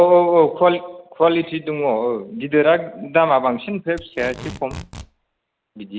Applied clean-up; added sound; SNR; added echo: none; Packing tape, duct tape; 16 dB; none.